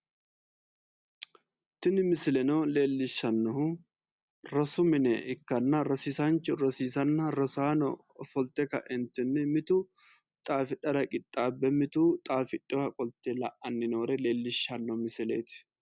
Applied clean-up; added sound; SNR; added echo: none; none; none; none.